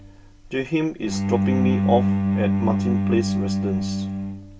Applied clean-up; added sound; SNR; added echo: none; Bowed string instrument; -4 dB; reverberation time 0.2 s.